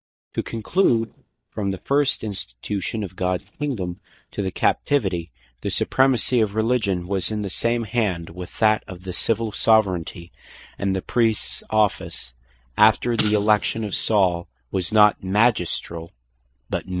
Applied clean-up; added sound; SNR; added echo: neural mask model DeepFilterNet 3.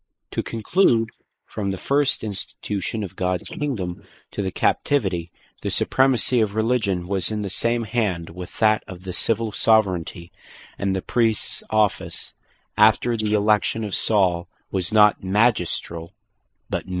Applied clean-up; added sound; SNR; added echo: neural mask model Resemble Enhance denoiser.